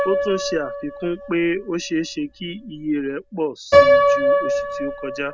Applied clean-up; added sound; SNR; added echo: none; Piano; -5 dB; none.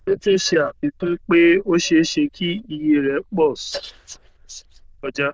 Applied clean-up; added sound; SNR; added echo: neural diffusion model UNIVERSE++.